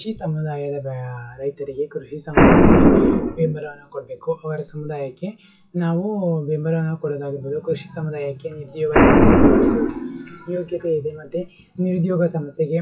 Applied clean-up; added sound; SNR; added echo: classical method WPE with log-MMSE.